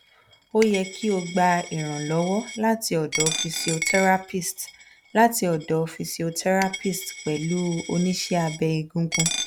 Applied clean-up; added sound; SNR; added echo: none; Coin (dropping); 9 dB; none.